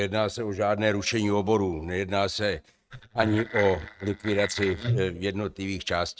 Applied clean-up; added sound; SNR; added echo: neural mask model RNNoise.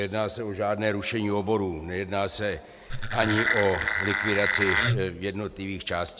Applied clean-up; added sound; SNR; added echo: none; Wood; -1 dB; none.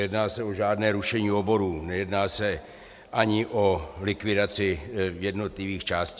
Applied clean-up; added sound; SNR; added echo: none; none; none; none.